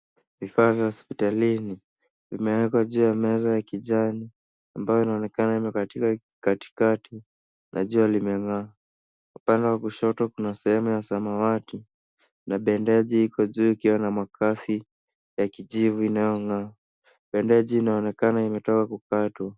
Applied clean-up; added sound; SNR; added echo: none; none; none; none.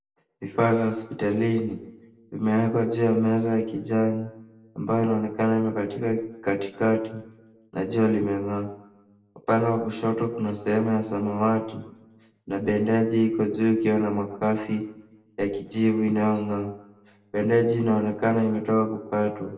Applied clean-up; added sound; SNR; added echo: none; none; none; reverberation time 0.6 s.